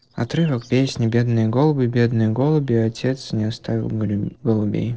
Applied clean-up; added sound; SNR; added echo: neural separator model SepFormer DNS4.